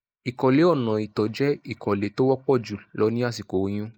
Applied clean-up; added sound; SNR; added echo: neural mask model Resemble Enhance denoiser.